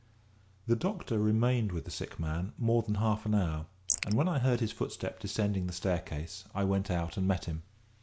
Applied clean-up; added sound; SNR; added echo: neural mask model Resemble Enhance denoiser.